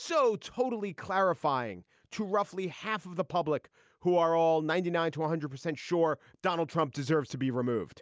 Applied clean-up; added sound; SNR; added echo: none; none; none; none.